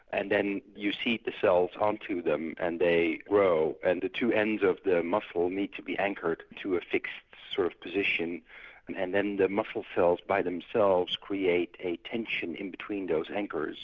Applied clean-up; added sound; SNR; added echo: none; none; none; none.